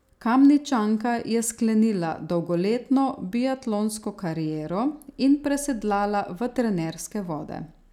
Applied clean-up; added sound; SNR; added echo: none; none; none; none.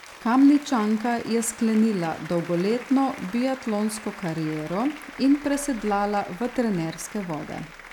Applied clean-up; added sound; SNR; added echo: none; Applause; 17 dB; none.